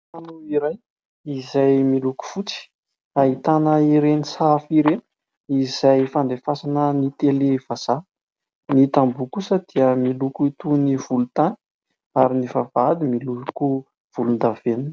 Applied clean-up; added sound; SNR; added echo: none; none; none; none.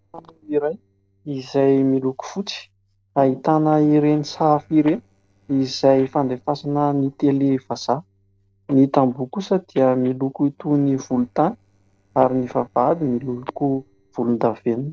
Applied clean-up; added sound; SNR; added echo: neural separator model SepFormer DNS4.